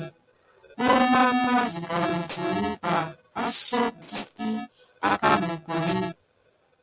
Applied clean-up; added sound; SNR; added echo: none; Tools; 16 dB; none.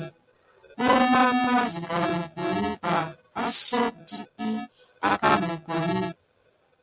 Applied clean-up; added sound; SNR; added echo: none; none; none; none.